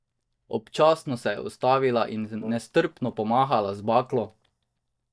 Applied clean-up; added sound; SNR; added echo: neural mask model DeepFilterNet 3.